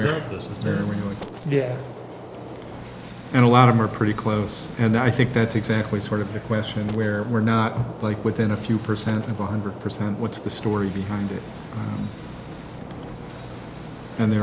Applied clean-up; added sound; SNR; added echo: none; Gunshot, gunfire; 14 dB; none.